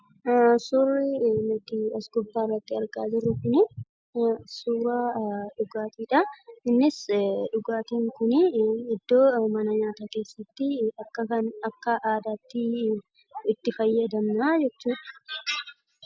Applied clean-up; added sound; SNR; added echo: none; none; none; none.